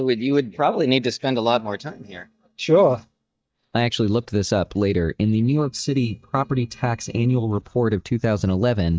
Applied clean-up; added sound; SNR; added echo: neural mask model DeepFilterNet 3.